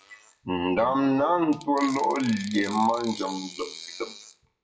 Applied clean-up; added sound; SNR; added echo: classical method WPE with log-MMSE.